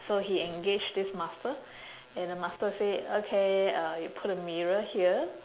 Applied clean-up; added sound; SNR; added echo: none; none; none; none.